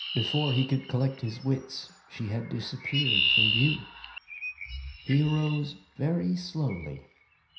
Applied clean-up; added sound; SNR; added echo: none; Chirp, tweet; 3 dB; reverberation time 0.5 s.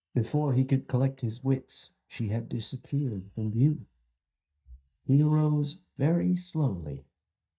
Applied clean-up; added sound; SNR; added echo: neural mask model DeepFilterNet 3.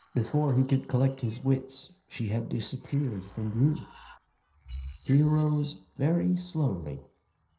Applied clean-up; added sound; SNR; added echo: neural separator model SepFormer DNS4.